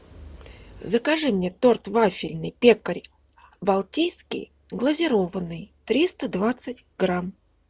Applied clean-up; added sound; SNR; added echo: none; none; none; none.